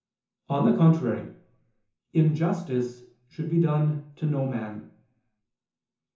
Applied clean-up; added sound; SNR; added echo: none; none; none; reverberation time 0.6 s.